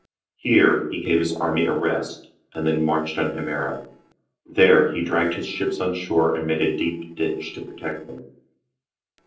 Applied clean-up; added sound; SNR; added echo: neural separator model SepFormer DNS4.